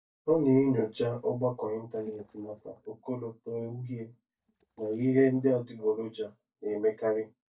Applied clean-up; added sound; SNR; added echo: neural mask model DeepFilterNet 3.